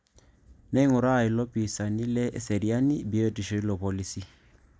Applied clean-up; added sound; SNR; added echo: none; none; none; none.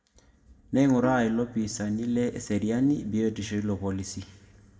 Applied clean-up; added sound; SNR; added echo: none; Bowed string instrument; 17 dB; reverberation time 1.1 s.